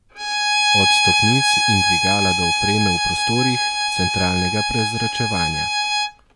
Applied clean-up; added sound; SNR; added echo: none; Bowed string instrument; -5 dB; none.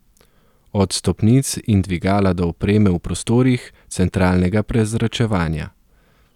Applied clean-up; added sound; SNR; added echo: none; none; none; none.